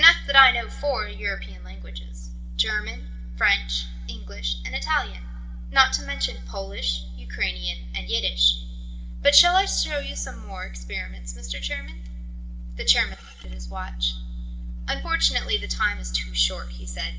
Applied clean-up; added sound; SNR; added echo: none; none; none; reverberation time 1.4 s.